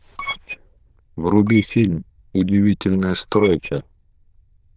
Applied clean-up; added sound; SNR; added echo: neural diffusion model UNIVERSE++.